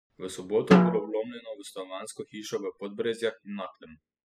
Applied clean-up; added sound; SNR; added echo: classical method spectral subtraction.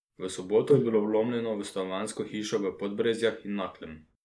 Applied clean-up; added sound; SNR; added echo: neural mask model Resemble Enhance denoiser.